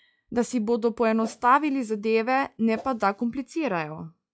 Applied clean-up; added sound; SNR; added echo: classical method log-MMSE.